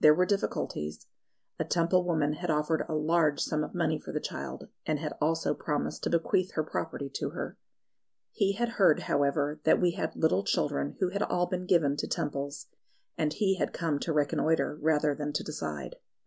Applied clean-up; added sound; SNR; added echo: none; none; none; none.